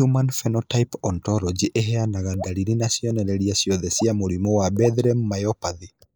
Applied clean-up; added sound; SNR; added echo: neural mask model Resemble Enhance denoiser.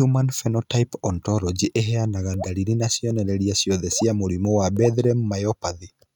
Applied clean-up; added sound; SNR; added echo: neural mask model RNNoise.